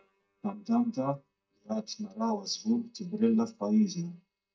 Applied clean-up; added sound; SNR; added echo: neural mask model DeepFilterNet 3.